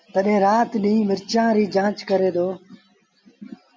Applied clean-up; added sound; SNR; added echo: none; none; none; none.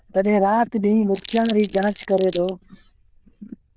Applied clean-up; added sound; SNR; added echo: neural diffusion model UNIVERSE++.